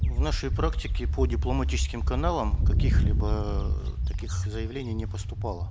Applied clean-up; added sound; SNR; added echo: none; Bird; -2 dB; none.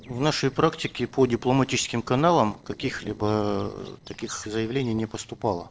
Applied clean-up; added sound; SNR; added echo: neural separator model SepFormer DNS4.